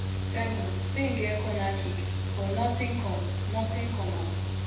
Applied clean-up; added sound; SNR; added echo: none; Mechanical fan; -4 dB; reverberation time 0.8 s.